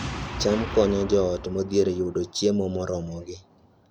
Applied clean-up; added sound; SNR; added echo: none; Boom; 12 dB; none.